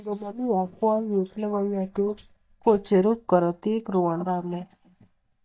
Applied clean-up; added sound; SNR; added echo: neural mask model DeepFilterNet 3.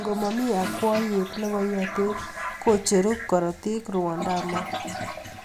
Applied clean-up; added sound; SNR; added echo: none; Toilet flush; 9 dB; none.